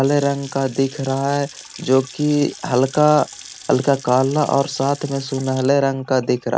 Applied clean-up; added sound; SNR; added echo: none; Sink (filling or washing) / Water tap, faucet / Splash, splatter; 20 dB; none.